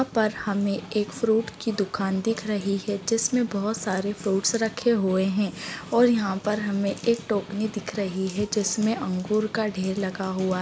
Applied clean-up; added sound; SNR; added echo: none; Snare drum; 17 dB; none.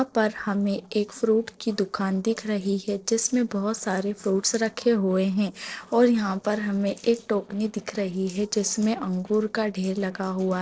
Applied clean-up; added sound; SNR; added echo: neural separator model SepFormer DNS4.